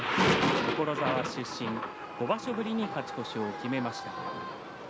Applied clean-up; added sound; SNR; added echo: none; Thunder; -2 dB; none.